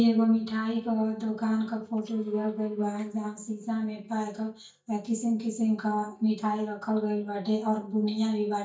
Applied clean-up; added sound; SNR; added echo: neural mask model DeepFilterNet 3.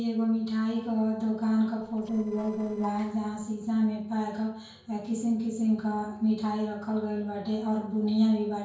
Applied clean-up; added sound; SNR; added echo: neural separator model SepFormer DNS4.